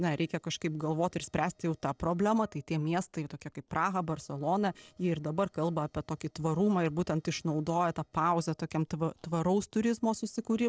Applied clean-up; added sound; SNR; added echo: neural separator model SepFormer DNS4.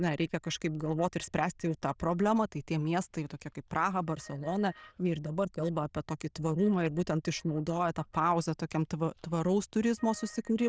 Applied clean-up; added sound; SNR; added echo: neural diffusion model UNIVERSE++.